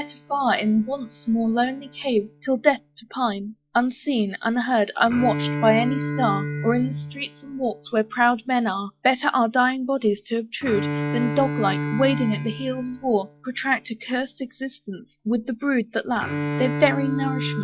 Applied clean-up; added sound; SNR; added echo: classical method log-MMSE.